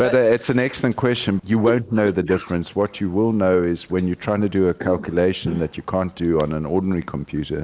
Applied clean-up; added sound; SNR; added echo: neural mask model Resemble Enhance denoiser.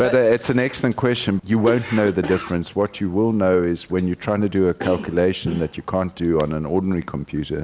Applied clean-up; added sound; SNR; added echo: none; Cough; 16 dB; none.